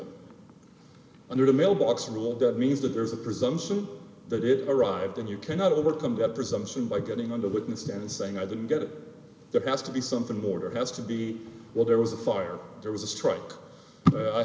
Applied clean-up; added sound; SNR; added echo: none; none; none; none.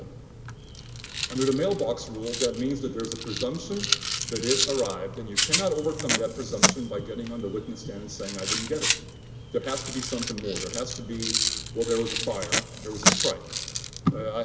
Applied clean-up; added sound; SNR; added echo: none; Rattle + Packing tape, duct tape; -1 dB; none.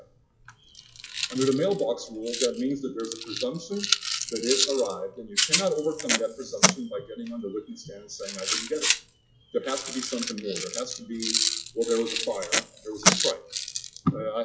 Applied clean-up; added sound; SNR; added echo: classical method log-MMSE.